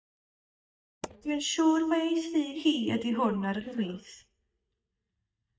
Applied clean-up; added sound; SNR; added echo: neural mask model DeepFilterNet 3.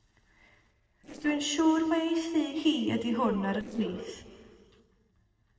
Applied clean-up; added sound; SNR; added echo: neural separator model SepFormer DNS4.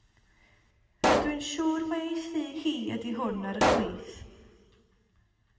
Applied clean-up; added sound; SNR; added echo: none; Explosion; -4 dB; reverberation time 1.8 s.